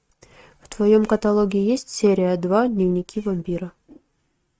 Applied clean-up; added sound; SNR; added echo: neural mask model RNNoise.